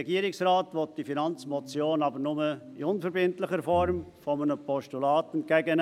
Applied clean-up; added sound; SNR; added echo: none; Brass instrument; 13 dB; none.